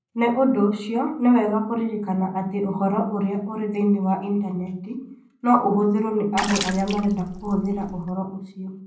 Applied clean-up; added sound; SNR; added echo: none; Water / Splash, splatter; 9 dB; reverberation time 0.6 s.